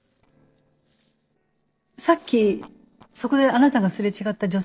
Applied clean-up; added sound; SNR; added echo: neural separator model SepFormer DNS4.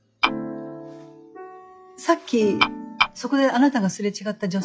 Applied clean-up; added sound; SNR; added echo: classical method log-MMSE.